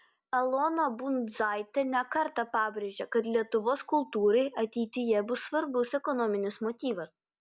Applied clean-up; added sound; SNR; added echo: none; none; none; none.